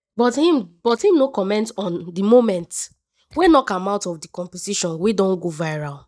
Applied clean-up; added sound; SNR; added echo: neural mask model DeepFilterNet 3.